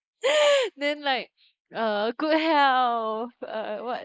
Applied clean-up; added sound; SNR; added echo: neural mask model Resemble Enhance denoiser.